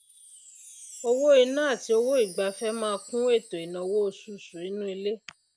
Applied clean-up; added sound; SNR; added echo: none; Wind chime; 20 dB; none.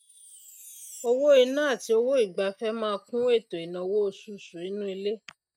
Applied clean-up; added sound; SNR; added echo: neural mask model RNNoise.